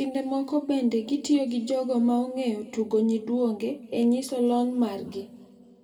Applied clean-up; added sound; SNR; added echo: none; none; none; reverberation time 1.9 s.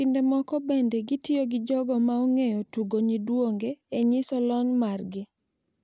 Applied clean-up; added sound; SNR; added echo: none; none; none; none.